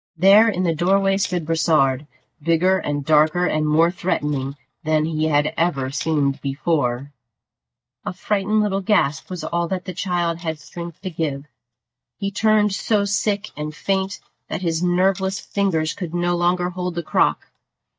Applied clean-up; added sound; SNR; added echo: neural mask model DeepFilterNet 3.